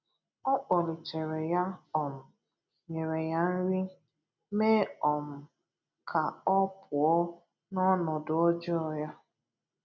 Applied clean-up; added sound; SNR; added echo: none; none; none; none.